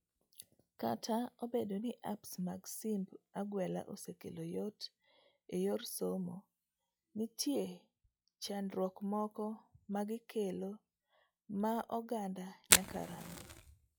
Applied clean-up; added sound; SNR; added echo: classical method log-MMSE.